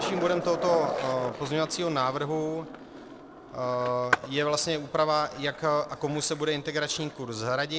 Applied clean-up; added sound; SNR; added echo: none; Skateboard; 8 dB; none.